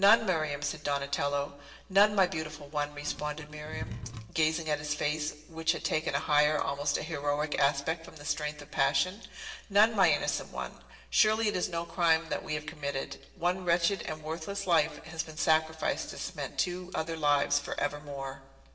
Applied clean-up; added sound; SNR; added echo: none; Wood / Tools; 10 dB; reverberation time 0.8 s.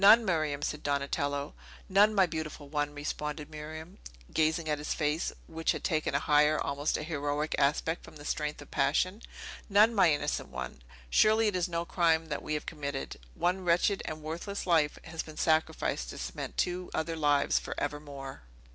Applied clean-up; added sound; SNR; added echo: none; none; none; none.